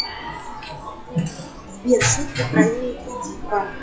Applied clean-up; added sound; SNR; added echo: classical method log-MMSE.